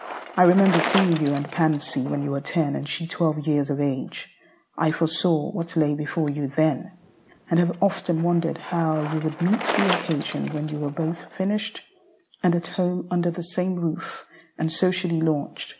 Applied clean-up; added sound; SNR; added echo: none; Bicycle; 11 dB; none.